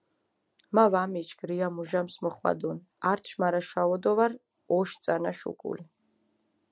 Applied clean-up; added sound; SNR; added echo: none; none; none; none.